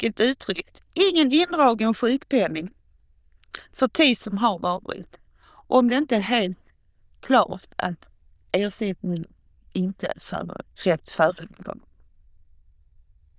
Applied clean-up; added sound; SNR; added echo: neural diffusion model UNIVERSE++.